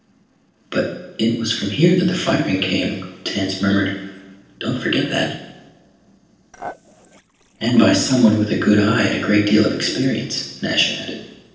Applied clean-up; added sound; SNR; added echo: neural separator model SepFormer DNS4.